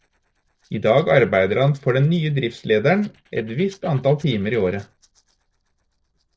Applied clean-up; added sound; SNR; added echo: neural separator model SepFormer DNS4.